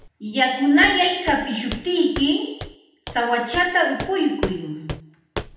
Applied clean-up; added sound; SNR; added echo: none; Walk, footsteps; 13 dB; reverberation time 0.8 s.